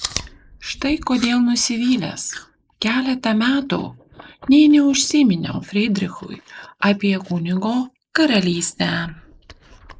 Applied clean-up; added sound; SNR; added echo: neural mask model Resemble Enhance denoiser.